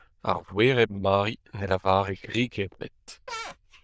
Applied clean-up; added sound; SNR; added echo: neural diffusion model UNIVERSE++.